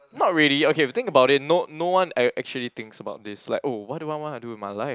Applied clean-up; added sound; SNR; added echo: none; none; none; none.